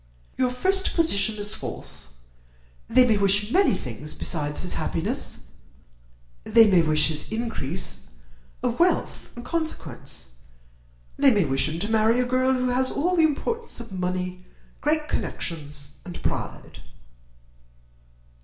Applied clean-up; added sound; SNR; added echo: none; none; none; reverberation time 0.7 s.